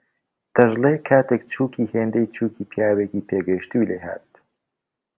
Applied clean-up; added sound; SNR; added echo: none; none; none; none.